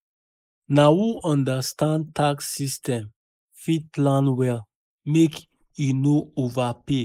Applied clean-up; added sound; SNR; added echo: neural mask model Resemble Enhance denoiser.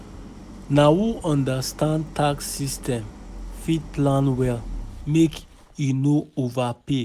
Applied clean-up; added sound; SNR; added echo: none; Idling; 15 dB; none.